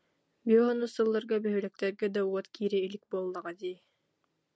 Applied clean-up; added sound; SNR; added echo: none; none; none; none.